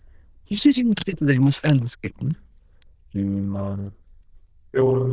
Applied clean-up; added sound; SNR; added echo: neural diffusion model UNIVERSE++.